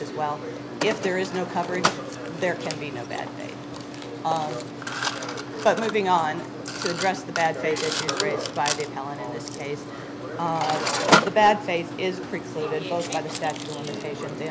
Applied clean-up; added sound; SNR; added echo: none; Mechanisms; 2 dB; none.